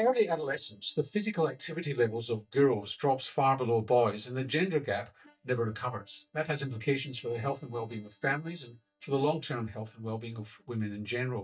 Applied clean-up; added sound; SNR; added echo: neural mask model DeepFilterNet 3.